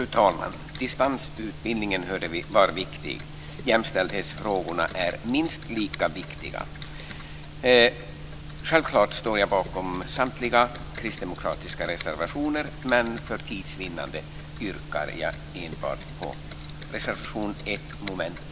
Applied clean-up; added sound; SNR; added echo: none; Computer keyboard; 17 dB; none.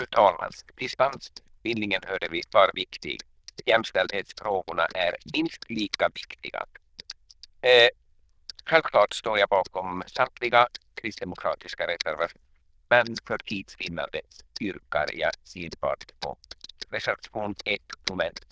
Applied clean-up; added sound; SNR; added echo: neural diffusion model UNIVERSE++.